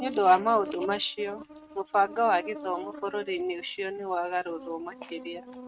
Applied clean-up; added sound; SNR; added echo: neural mask model RNNoise.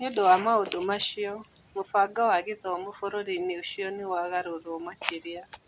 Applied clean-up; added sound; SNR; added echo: none; none; none; none.